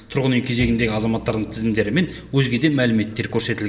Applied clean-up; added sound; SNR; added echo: none; Bowed string instrument; 15 dB; reverberation time 2.1 s.